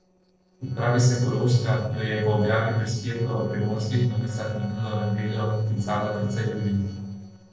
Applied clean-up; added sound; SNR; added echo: neural separator model SepFormer DNS4.